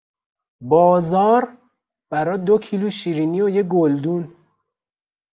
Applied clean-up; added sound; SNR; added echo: none; none; none; none.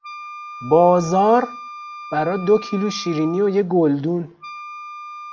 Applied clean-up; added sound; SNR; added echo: none; Wind instrument, woodwind instrument; 15 dB; none.